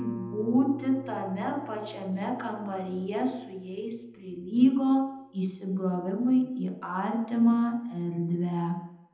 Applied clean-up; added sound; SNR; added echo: none; Guitar; 19 dB; reverberation time 0.8 s.